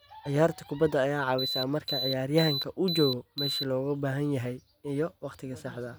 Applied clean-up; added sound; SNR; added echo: none; Alarm; 5 dB; none.